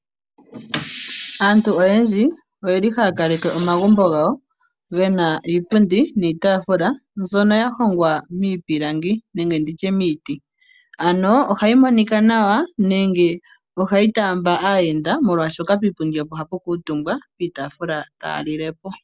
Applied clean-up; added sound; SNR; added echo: none; none; none; none.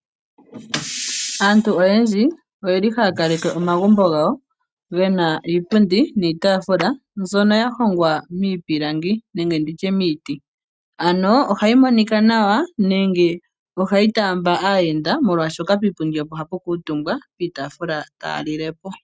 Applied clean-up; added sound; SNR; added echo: neural mask model RNNoise.